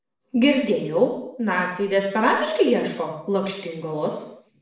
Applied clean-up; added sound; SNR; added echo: none; none; none; reverberation time 0.7 s.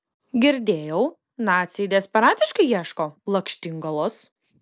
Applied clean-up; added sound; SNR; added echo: none; none; none; none.